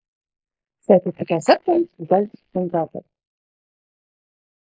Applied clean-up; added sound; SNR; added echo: neural mask model Resemble Enhance denoiser.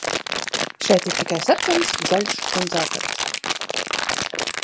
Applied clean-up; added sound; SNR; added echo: none; Crumpling, crinkling; 0 dB; none.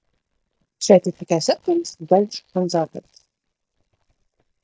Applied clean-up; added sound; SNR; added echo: neural mask model DeepFilterNet 3.